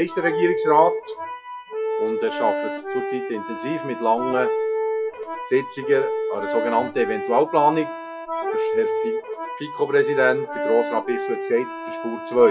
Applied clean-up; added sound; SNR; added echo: classical method WPE with log-MMSE.